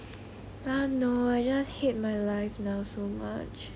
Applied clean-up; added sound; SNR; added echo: none; Aircraft; 20 dB; none.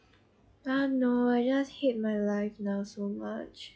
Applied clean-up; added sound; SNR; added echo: classical method log-MMSE.